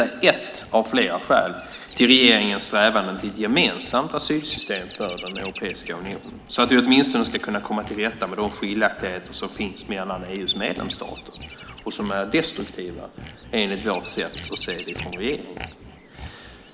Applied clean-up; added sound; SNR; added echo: none; Bird vocalization, bird call, bird song + Sawing; 16 dB; none.